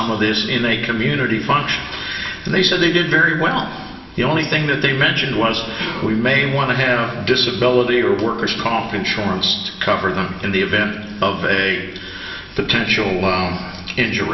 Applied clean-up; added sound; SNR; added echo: none; none; none; reverberation time 1.3 s.